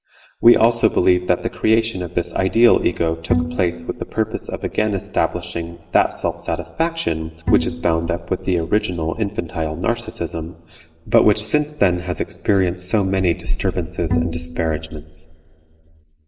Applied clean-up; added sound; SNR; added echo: none; Bowed string instrument; 6 dB; reverberation time 2.1 s.